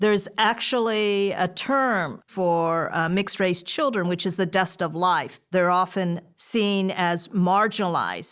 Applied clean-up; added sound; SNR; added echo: none; none; none; none.